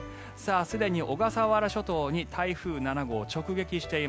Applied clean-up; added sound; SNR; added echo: none; none; none; none.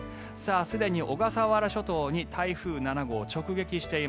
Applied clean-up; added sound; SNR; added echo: none; Wind instrument, woodwind instrument; 19 dB; none.